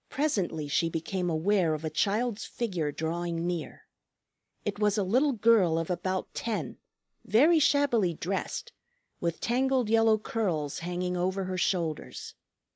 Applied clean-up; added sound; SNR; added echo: neural mask model Resemble Enhance denoiser.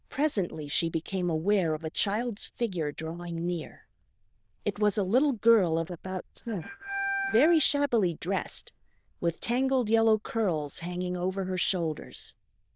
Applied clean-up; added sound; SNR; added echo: neural diffusion model UNIVERSE++.